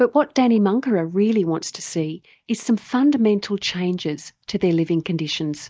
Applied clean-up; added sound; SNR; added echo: neural mask model DeepFilterNet 3.